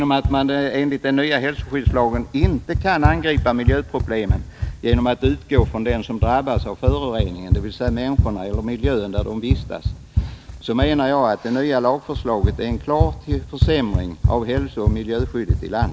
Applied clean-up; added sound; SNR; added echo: none; Run; 1 dB; none.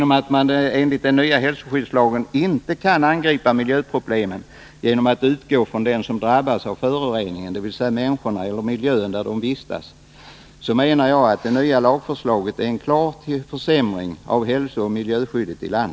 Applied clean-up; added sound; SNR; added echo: none; none; none; none.